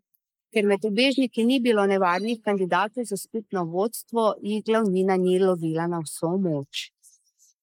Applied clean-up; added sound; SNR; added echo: neural mask model Resemble Enhance denoiser.